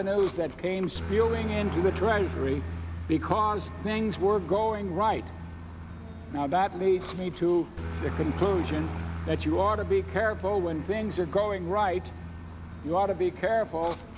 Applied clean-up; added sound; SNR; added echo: none; Aircraft; 8 dB; none.